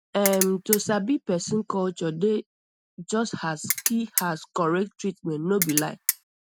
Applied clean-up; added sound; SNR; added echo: none; Ratchet, pawl; 1 dB; none.